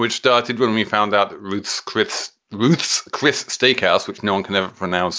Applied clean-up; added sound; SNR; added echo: none; none; none; none.